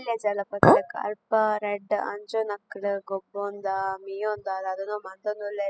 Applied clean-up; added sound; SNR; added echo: classical method spectral subtraction.